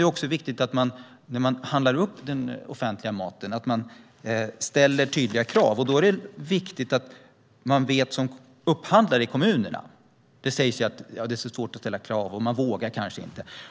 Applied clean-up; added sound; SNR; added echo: none; none; none; none.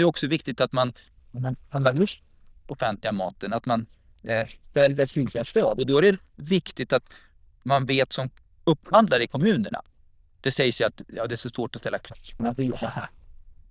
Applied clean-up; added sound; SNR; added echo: neural diffusion model UNIVERSE++.